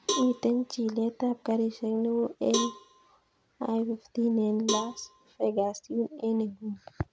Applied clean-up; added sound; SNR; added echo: none; Cowbell; 9 dB; none.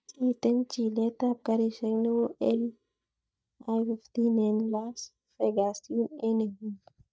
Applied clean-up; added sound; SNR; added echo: neural mask model DeepFilterNet 3.